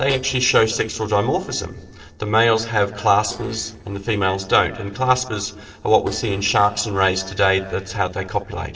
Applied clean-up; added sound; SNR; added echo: neural separator model SepFormer DNS4.